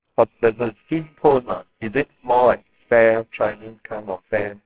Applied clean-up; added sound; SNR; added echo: neural separator model SepFormer WHAMR!.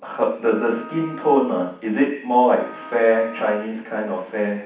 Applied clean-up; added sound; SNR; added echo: none; Wind instrument, woodwind instrument; 19 dB; reverberation time 0.7 s.